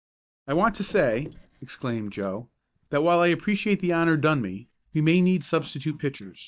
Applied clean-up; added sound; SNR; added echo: neural mask model DeepFilterNet 3.